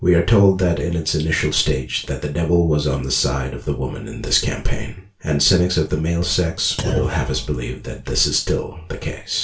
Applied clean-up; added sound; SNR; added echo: none; Thump, thud; 8 dB; reverberation time 0.3 s.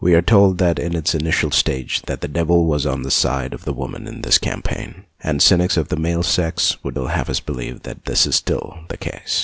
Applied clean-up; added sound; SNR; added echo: none; none; none; none.